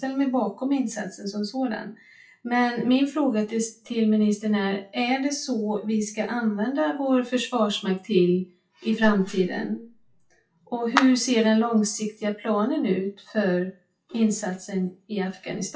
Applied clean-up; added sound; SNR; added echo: classical method WPE with log-MMSE.